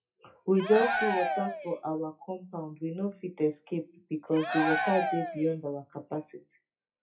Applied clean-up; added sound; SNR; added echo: classical method WPE with log-MMSE.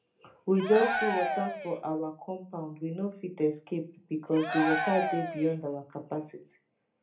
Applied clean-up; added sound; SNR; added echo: none; Cheering; 2 dB; reverberation time 0.3 s.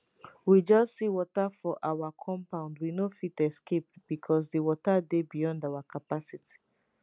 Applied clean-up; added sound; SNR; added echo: none; none; none; none.